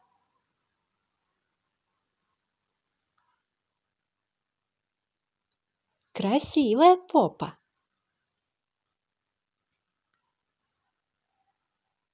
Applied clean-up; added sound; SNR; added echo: none; none; none; none.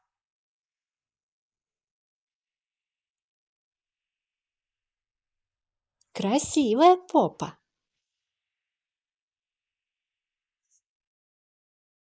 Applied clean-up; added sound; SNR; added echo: neural mask model Resemble Enhance denoiser.